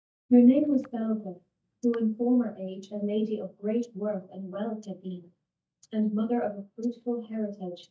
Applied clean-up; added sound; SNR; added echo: neural mask model DeepFilterNet 3.